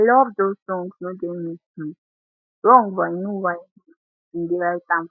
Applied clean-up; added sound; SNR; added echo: none; none; none; none.